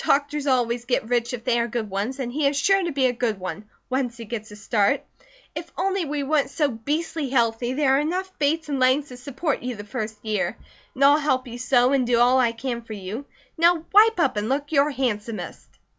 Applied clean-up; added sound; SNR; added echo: none; none; none; none.